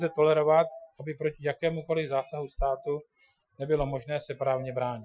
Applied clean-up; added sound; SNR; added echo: classical method Wiener filter.